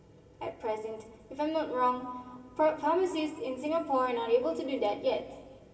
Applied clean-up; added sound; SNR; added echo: none; none; none; reverberation time 1.9 s.